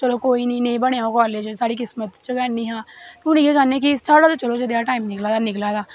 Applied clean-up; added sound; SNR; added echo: none; none; none; none.